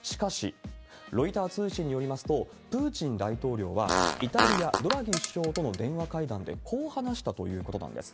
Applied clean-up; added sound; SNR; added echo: none; Fart; -1 dB; none.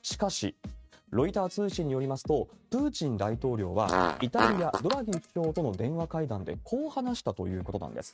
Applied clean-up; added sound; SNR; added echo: neural mask model RNNoise.